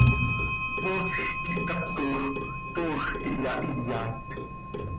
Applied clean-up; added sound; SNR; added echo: none; Clock; -3 dB; none.